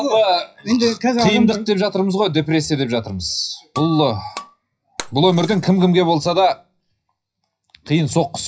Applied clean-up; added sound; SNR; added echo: classical method WPE with log-MMSE.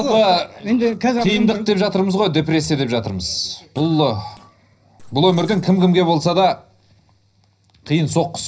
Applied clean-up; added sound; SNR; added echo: neural separator model SepFormer DNS4.